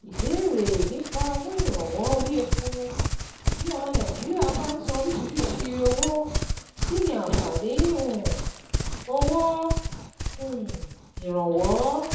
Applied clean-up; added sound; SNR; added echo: none; Livestock, farm animals, working animals; 1 dB; reverberation time 0.7 s.